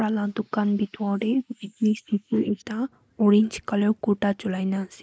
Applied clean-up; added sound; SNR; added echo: neural mask model Resemble Enhance denoiser.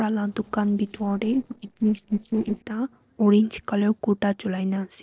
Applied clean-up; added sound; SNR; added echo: neural separator model SepFormer DNS4.